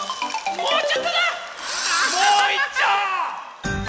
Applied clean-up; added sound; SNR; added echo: none; Engine / Drill; 6 dB; none.